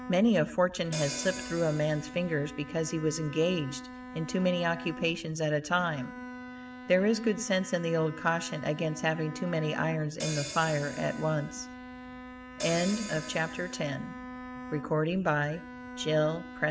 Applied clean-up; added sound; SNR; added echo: none; Hi-hat + Bowed string instrument; 12 dB; none.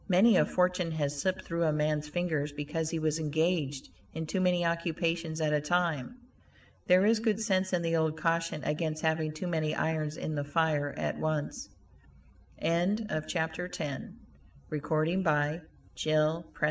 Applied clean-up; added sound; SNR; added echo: none; none; none; none.